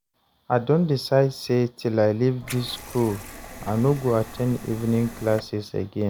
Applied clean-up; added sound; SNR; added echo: none; Liquid; 15 dB; none.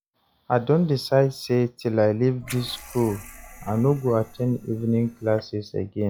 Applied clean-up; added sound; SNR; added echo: classical method log-MMSE.